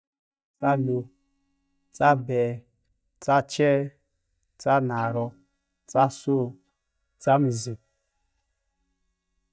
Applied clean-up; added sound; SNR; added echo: neural mask model DeepFilterNet 3.